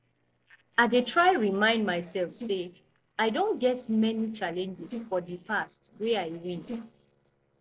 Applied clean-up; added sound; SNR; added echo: neural separator model SepFormer DNS4.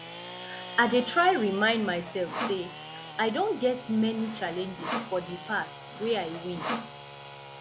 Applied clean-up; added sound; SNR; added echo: none; Sawing / Engine + Sawing; 9 dB; none.